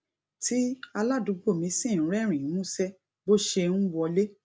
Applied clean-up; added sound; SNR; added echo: none; none; none; none.